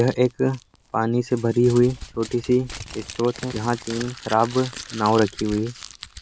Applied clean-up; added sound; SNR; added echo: none; Crumpling, crinkling; 16 dB; none.